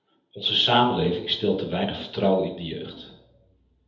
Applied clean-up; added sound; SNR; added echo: none; none; none; reverberation time 0.7 s.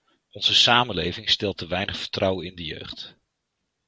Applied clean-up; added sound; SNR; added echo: none; none; none; none.